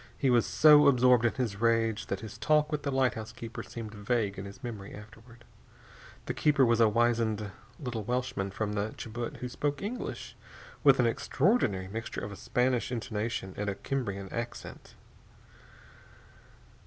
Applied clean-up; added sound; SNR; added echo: none; none; none; none.